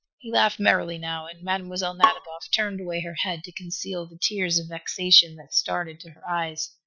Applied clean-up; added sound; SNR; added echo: classical method spectral subtraction.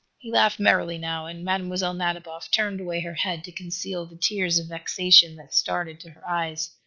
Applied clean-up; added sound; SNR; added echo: none; none; none; none.